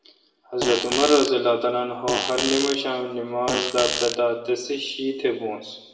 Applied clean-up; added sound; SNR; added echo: none; Fart; 2 dB; reverberation time 0.9 s.